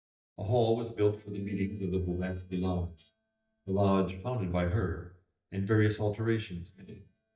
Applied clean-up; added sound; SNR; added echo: neural mask model DeepFilterNet 3.